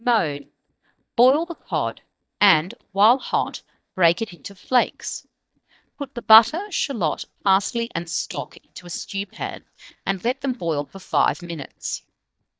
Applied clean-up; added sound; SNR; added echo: neural mask model DeepFilterNet 3.